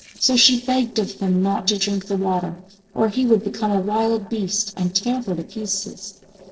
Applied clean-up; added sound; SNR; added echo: neural separator model SepFormer DNS4.